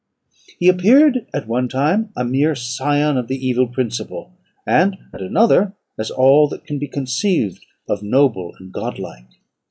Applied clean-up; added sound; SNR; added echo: neural mask model Resemble Enhance denoiser.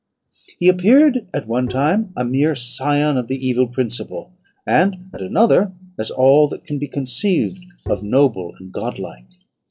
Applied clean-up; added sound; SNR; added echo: neural separator model SepFormer DNS4.